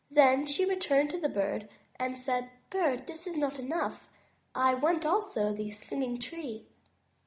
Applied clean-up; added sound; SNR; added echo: none; none; none; none.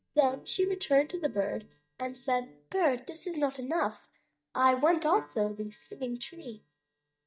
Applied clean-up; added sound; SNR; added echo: neural mask model DeepFilterNet 3.